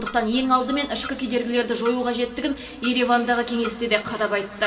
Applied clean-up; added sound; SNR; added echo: none; Clock; 18 dB; reverberation time 2.1 s.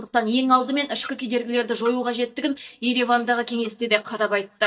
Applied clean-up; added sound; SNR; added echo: neural mask model DeepFilterNet 3.